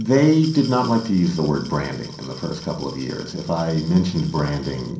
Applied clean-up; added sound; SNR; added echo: none; Glass; 19 dB; reverberation time 0.6 s.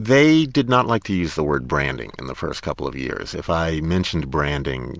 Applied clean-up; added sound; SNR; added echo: none; none; none; none.